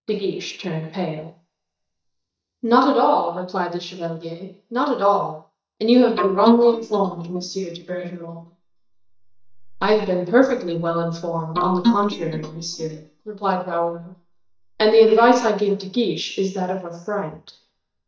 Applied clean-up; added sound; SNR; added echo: neural mask model DeepFilterNet 3.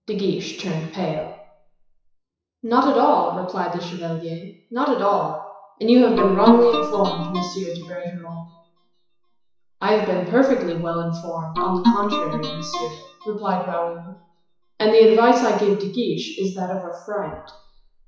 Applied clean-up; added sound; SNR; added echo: classical method WPE with log-MMSE.